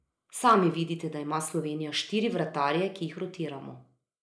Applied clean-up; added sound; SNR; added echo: neural mask model Resemble Enhance denoiser.